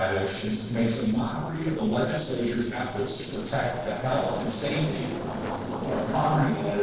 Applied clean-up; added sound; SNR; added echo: neural separator model SepFormer DNS4.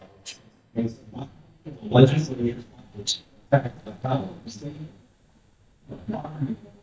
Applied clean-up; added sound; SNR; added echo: neural mask model DeepFilterNet 3.